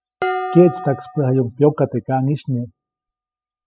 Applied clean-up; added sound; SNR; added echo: classical method spectral subtraction.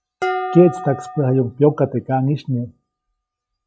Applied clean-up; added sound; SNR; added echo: classical method log-MMSE.